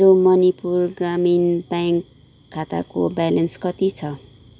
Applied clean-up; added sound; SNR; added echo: none; none; none; none.